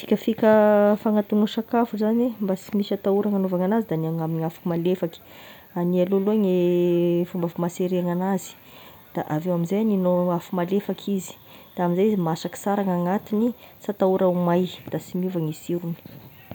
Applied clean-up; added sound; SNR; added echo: none; none; none; none.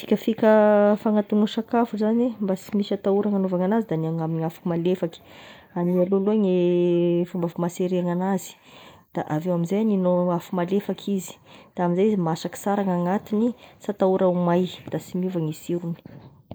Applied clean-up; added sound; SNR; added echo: neural mask model Resemble Enhance denoiser.